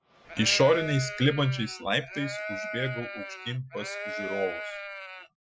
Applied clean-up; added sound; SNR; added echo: classical method Wiener filter.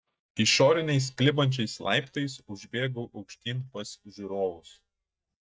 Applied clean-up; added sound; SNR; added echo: neural mask model DeepFilterNet 3.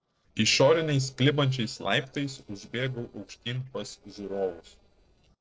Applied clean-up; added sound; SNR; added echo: neural separator model SepFormer DNS4.